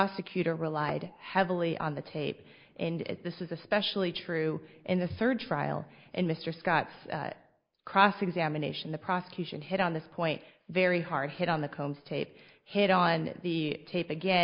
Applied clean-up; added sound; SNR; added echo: neural mask model Resemble Enhance denoiser.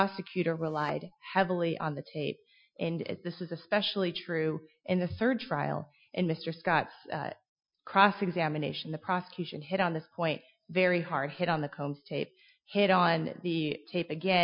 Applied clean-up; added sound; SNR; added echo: classical method Wiener filter.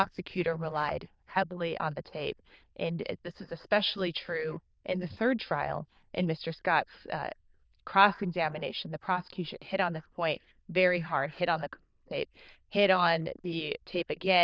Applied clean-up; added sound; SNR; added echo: neural diffusion model UNIVERSE++.